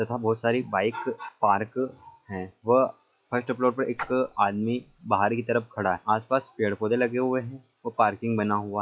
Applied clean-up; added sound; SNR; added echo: classical method log-MMSE.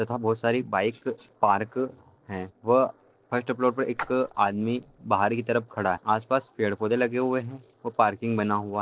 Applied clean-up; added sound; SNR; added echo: neural separator model SepFormer DNS4.